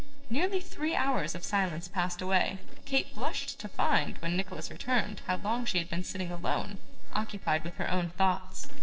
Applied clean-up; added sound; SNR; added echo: neural separator model SepFormer DNS4.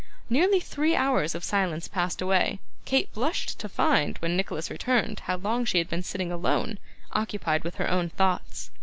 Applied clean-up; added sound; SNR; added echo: none; none; none; none.